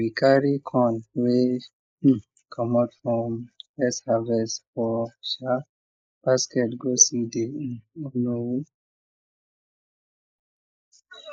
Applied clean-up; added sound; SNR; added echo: neural mask model Resemble Enhance denoiser.